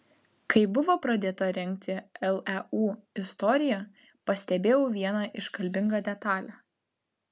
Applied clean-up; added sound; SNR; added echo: none; none; none; none.